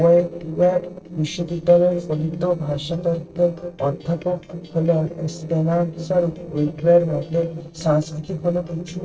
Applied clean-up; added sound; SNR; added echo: neural separator model SepFormer DNS4.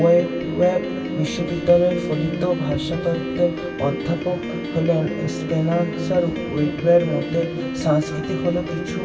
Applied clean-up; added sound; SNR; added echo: none; Piano; 7 dB; reverberation time 2.5 s.